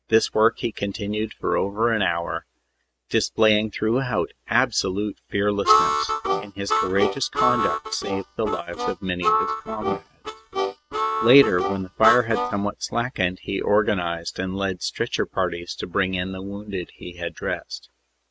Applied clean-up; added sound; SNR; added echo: neural mask model RNNoise.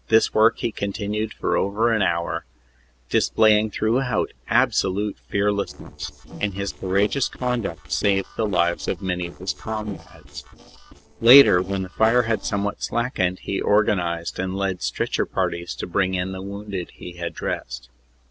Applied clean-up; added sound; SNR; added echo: neural separator model SepFormer DNS4.